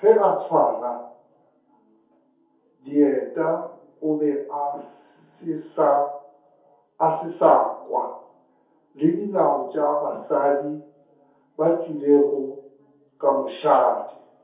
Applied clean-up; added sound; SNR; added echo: none; none; none; reverberation time 0.6 s.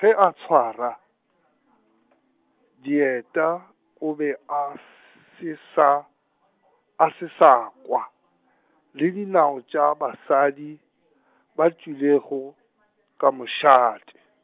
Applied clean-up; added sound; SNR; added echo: none; none; none; none.